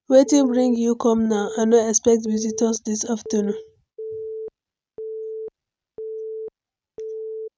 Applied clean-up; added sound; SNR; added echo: neural mask model RNNoise.